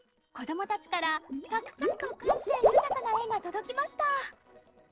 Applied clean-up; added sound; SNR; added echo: neural separator model SepFormer DNS4.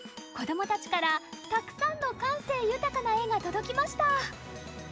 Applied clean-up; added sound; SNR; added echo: none; none; none; none.